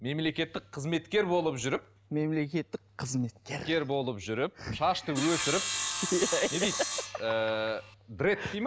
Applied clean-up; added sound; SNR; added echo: none; Sawing; 4 dB; none.